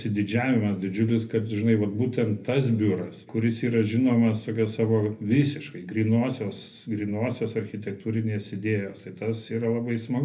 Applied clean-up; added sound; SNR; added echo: none; none; none; reverberation time 0.3 s.